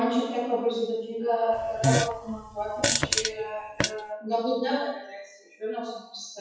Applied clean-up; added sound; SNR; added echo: classical method WPE with log-MMSE.